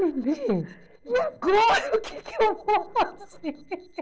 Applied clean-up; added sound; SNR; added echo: neural separator model SepFormer DNS4.